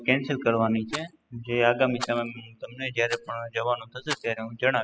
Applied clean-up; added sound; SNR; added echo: classical method spectral subtraction.